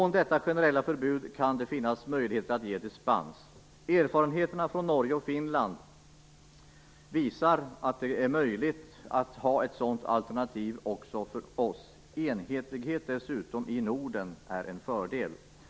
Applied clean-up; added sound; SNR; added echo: none; none; none; none.